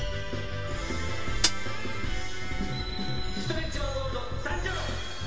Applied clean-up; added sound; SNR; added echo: none; Hi-hat; 4 dB; reverberation time 1.3 s.